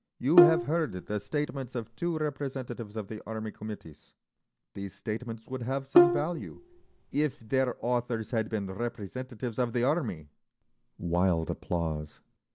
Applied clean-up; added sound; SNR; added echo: none; Bowed string instrument; -3 dB; none.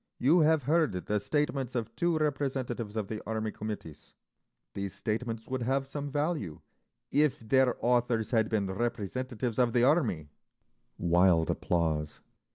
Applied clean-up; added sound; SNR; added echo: none; none; none; none.